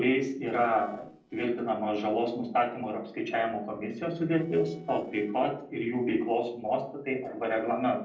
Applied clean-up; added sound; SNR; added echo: neural separator model SepFormer DNS4.